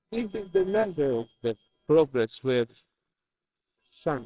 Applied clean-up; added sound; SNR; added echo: neural separator model SepFormer WHAMR!.